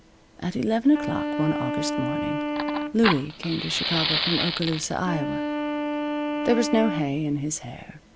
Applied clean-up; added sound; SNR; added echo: none; Fire + Wind instrument, woodwind instrument; 2 dB; none.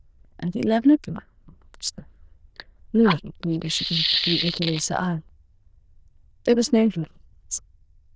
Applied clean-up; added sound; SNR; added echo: neural diffusion model UNIVERSE++.